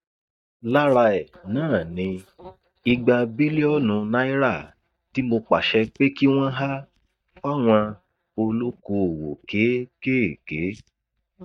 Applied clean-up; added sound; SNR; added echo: neural mask model DeepFilterNet 3.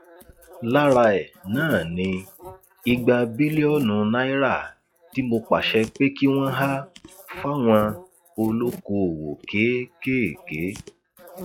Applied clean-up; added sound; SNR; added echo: classical method log-MMSE.